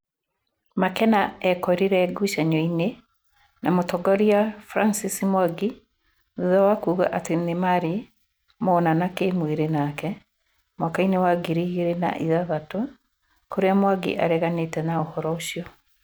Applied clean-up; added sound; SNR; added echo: none; none; none; none.